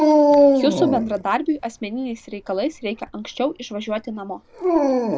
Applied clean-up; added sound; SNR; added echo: none; Dog; -4 dB; none.